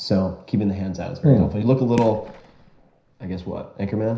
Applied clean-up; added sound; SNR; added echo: none; Fireworks; 13 dB; reverberation time 0.5 s.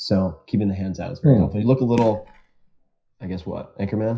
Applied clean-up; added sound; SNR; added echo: classical method WPE with log-MMSE.